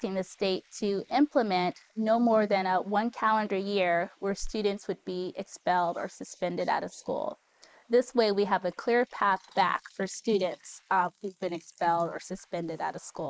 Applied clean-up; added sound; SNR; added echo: neural mask model Resemble Enhance denoiser.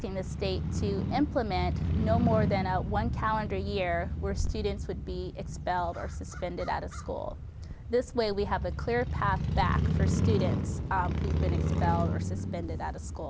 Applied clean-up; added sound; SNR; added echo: none; Motorcycle / Crow; -1 dB; none.